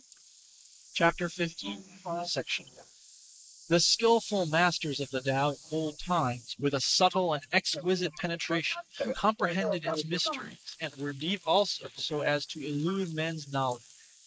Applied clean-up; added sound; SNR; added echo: neural mask model Resemble Enhance denoiser.